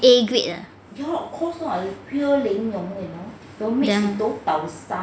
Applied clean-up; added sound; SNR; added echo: none; none; none; none.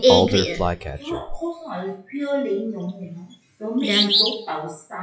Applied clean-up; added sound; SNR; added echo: classical method WPE with log-MMSE.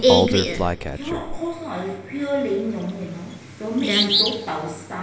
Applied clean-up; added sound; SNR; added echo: none; Bird vocalization, bird call, bird song; 2 dB; reverberation time 1.0 s.